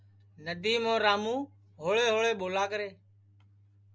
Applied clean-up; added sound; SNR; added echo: none; none; none; none.